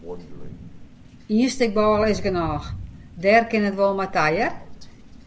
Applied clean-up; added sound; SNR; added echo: none; Crow; 12 dB; none.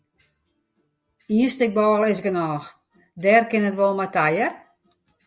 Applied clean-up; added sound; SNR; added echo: none; none; none; none.